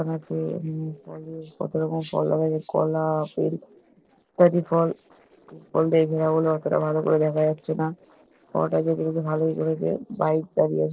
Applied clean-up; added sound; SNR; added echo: neural separator model SepFormer DNS4.